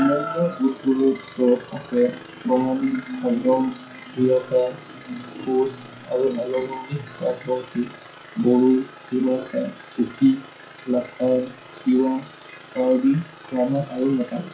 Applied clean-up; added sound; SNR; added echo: classical method WPE with log-MMSE.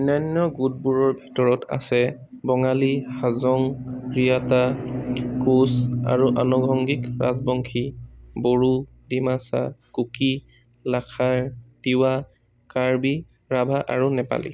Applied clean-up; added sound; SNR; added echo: none; none; none; none.